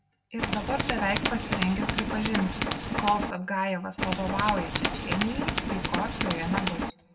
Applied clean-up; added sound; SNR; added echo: none; Tools; -1 dB; reverberation time 1.0 s.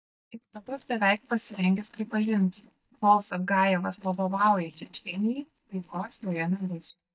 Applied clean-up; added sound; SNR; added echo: neural mask model DeepFilterNet 3.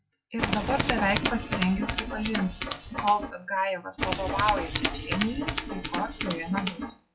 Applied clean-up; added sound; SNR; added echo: classical method WPE with log-MMSE.